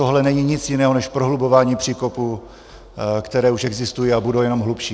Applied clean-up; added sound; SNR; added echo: none; none; none; none.